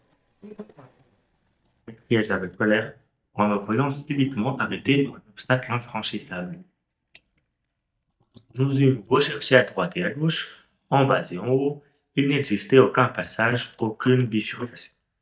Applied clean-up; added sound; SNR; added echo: neural mask model DeepFilterNet 3.